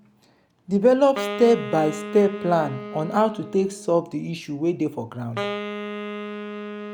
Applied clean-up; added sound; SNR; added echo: none; Wind instrument, woodwind instrument; 10 dB; none.